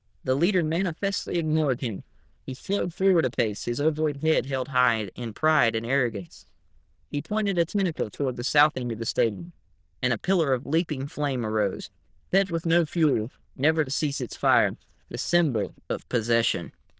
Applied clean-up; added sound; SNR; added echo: neural diffusion model UNIVERSE++.